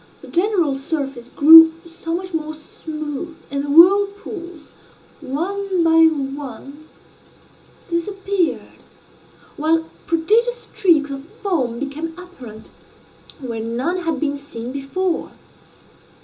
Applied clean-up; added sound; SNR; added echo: none; none; none; reverberation time 0.2 s.